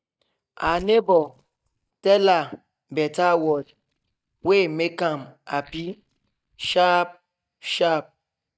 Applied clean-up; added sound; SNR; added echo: neural mask model DeepFilterNet 3.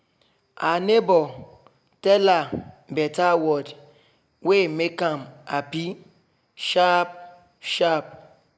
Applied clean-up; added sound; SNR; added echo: none; none; none; none.